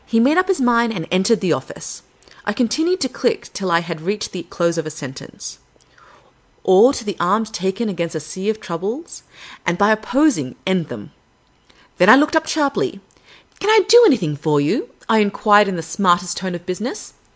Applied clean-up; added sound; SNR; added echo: none; none; none; none.